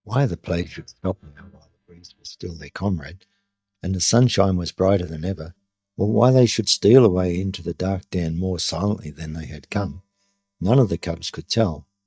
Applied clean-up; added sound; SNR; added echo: neural mask model DeepFilterNet 3.